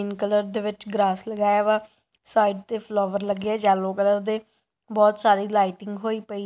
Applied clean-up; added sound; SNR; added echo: none; none; none; none.